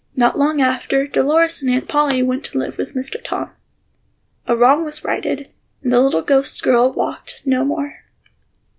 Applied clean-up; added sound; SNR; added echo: none; Explosion; 16 dB; none.